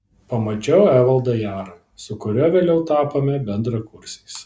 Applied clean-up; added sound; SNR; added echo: none; none; none; none.